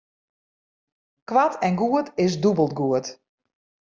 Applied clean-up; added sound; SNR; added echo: none; none; none; none.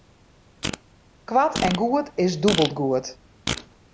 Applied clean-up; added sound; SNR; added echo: none; Fart; 8 dB; none.